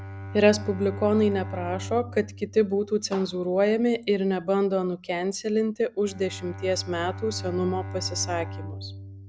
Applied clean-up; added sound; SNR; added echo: none; Bowed string instrument; 12 dB; none.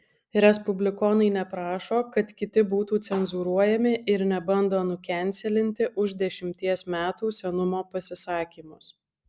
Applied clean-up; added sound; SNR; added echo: none; none; none; none.